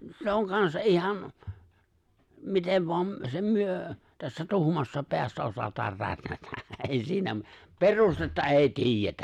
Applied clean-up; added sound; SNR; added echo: none; none; none; none.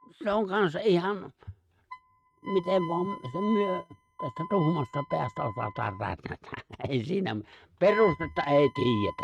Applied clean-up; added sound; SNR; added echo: neural mask model RNNoise.